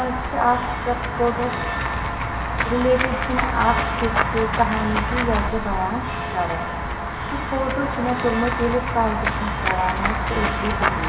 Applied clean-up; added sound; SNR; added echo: none; Walk, footsteps / Run / Bell; -1 dB; reverberation time 2.3 s.